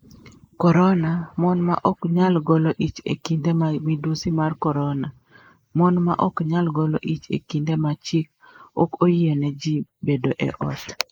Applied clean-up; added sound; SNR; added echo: neural mask model Resemble Enhance denoiser.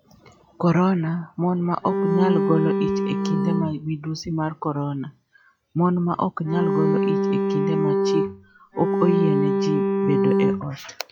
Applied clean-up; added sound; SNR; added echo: classical method log-MMSE.